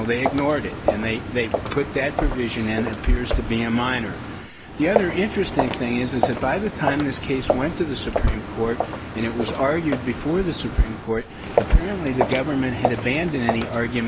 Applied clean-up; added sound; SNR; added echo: none; Walk, footsteps; 4 dB; none.